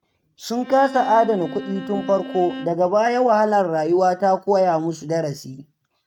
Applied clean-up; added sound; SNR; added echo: neural mask model RNNoise.